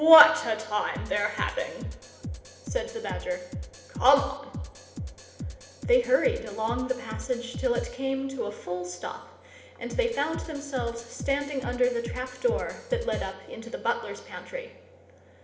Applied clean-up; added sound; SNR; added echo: none; Drum kit; 10 dB; reverberation time 1.0 s.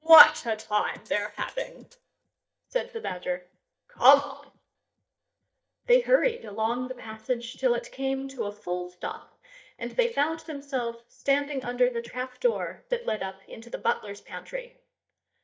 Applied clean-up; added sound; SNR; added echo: neural mask model DeepFilterNet 3.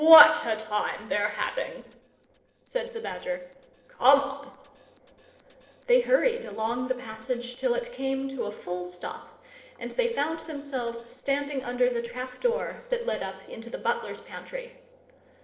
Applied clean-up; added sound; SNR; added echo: neural separator model SepFormer DNS4.